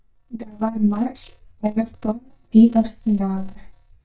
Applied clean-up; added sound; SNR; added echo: neural mask model DeepFilterNet 3.